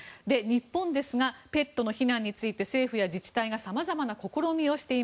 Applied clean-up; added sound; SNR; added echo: none; none; none; none.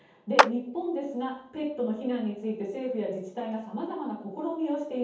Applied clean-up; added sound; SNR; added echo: none; Clapping; -4 dB; reverberation time 0.7 s.